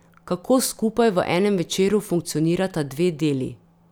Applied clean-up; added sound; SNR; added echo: none; none; none; none.